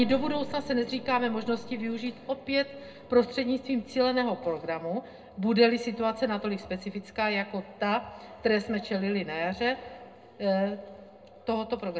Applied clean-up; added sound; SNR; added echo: none; Piano; 18 dB; reverberation time 0.2 s.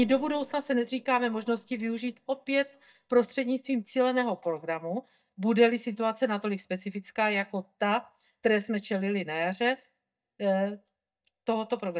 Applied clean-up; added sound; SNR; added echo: neural mask model DeepFilterNet 3.